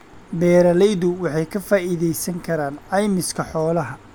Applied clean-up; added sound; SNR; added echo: none; none; none; none.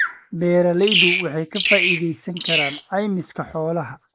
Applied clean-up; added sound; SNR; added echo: neural mask model Resemble Enhance denoiser.